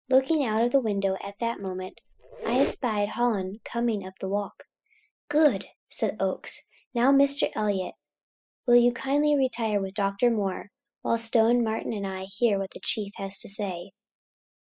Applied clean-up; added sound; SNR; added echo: classical method spectral subtraction.